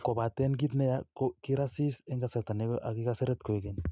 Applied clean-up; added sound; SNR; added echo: none; none; none; none.